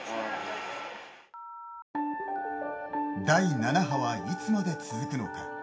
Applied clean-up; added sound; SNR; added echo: none; Telephone; 15 dB; reverberation time 0.5 s.